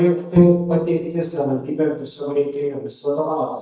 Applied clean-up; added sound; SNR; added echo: neural mask model DeepFilterNet 3.